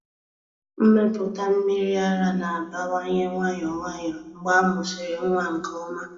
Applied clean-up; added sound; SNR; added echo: none; none; none; reverberation time 1.1 s.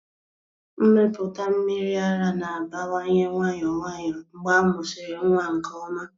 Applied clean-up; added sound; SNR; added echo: none; none; none; none.